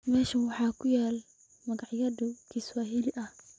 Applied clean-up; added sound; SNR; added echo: none; none; none; none.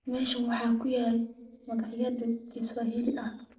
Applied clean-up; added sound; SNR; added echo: neural separator model SepFormer DNS4.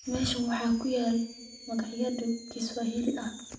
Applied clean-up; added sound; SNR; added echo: none; Fireworks; 19 dB; reverberation time 0.5 s.